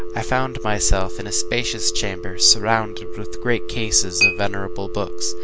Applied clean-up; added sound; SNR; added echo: none; Telephone + Chink, clink; 9 dB; none.